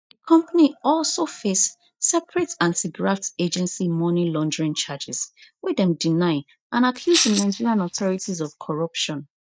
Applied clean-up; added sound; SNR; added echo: neural mask model DeepFilterNet 3.